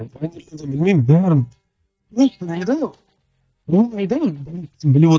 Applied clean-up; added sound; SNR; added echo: neural mask model DeepFilterNet 3.